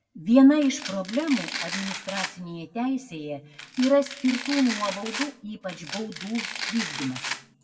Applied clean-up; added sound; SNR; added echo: none; Domestic sounds, home sounds; 9 dB; reverberation time 1.8 s.